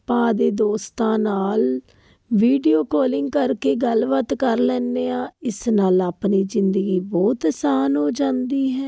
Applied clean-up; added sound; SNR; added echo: none; none; none; none.